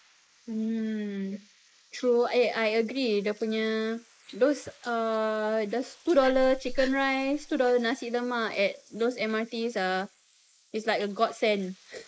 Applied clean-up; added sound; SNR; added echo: neural mask model Resemble Enhance denoiser.